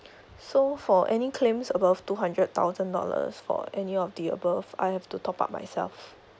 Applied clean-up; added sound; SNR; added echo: none; none; none; none.